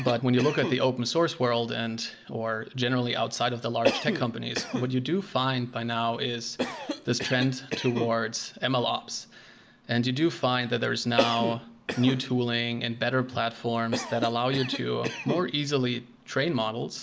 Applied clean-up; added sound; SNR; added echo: none; Cough; 8 dB; none.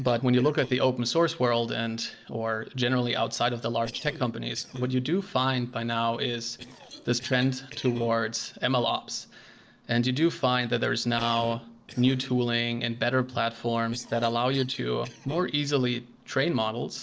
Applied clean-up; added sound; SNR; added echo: neural separator model SepFormer DNS4.